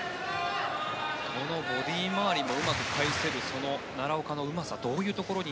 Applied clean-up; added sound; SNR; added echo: none; none; none; none.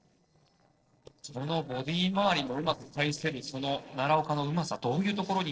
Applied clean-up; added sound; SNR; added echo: neural separator model SepFormer DNS4.